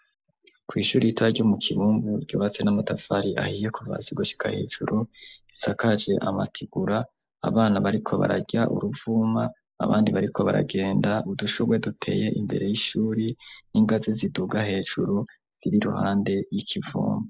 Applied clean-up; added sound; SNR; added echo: neural mask model Resemble Enhance denoiser.